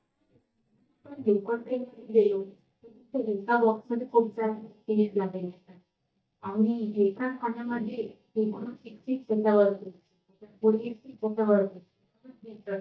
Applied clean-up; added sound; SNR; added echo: neural mask model DeepFilterNet 3.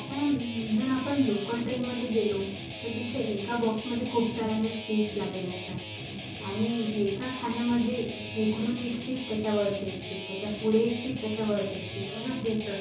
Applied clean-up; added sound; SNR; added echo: none; Guitar; 6 dB; reverberation time 0.6 s.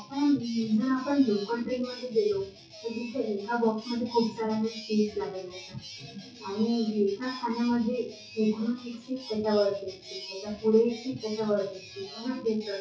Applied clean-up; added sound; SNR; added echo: classical method WPE with log-MMSE.